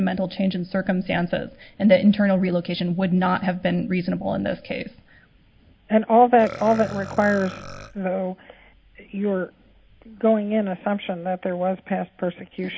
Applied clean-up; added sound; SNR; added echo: none; Burping, eructation; 15 dB; none.